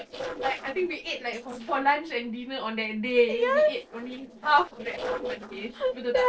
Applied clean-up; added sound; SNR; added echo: neural separator model SepFormer DNS4.